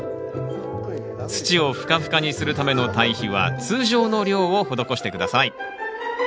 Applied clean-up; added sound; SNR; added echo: none; none; none; none.